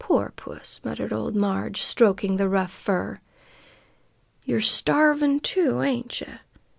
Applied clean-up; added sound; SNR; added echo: none; none; none; none.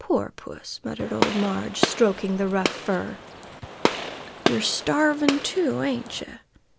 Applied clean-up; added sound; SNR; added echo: none; Gunshot, gunfire; 3 dB; none.